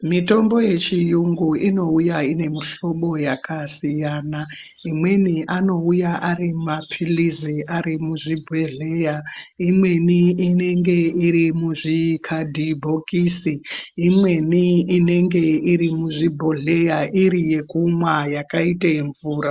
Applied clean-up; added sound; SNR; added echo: none; none; none; none.